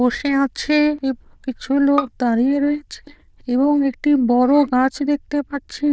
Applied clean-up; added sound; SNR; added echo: neural diffusion model UNIVERSE++.